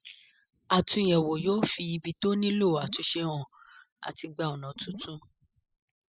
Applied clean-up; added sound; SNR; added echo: classical method spectral subtraction.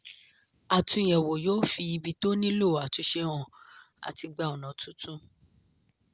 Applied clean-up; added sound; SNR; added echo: none; none; none; none.